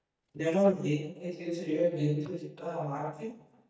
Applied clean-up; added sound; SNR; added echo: neural mask model DeepFilterNet 3.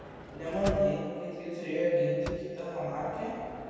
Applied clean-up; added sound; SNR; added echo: none; Sliding door / Motor vehicle (road); 11 dB; reverberation time 2.1 s.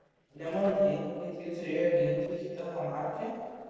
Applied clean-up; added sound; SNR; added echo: neural separator model SepFormer DNS4.